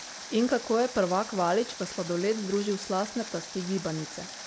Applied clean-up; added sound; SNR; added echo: none; Water; 12 dB; none.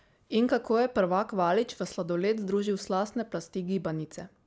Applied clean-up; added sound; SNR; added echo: none; none; none; none.